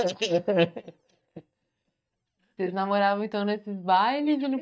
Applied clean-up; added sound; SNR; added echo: neural mask model DeepFilterNet 3.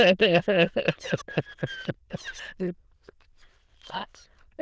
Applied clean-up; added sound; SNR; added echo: neural diffusion model UNIVERSE++.